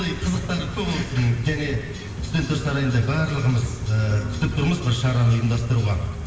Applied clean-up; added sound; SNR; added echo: none; Gull, seagull; 14 dB; reverberation time 1.5 s.